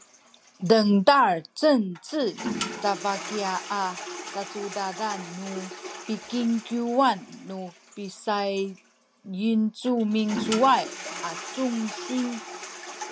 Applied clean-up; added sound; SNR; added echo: none; Toilet flush; 12 dB; none.